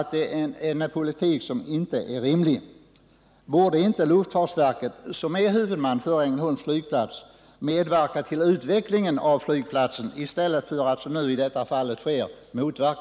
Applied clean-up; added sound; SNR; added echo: none; none; none; none.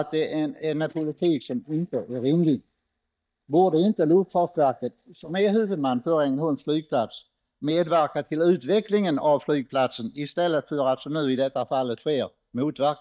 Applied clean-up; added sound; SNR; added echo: neural mask model DeepFilterNet 3.